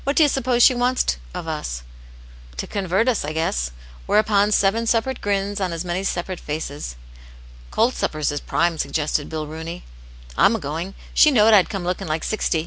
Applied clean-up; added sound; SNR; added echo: none; none; none; none.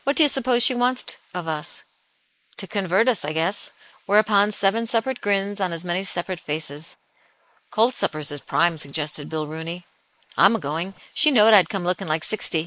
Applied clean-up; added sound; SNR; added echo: neural mask model Resemble Enhance denoiser.